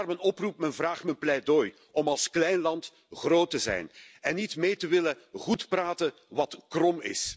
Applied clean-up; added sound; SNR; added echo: none; none; none; none.